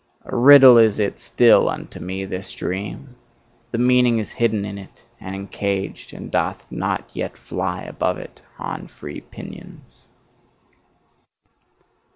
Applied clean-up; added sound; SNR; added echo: none; none; none; none.